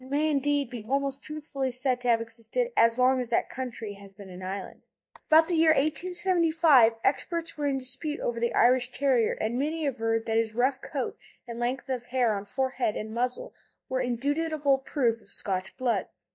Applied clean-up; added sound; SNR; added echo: neural mask model DeepFilterNet 3.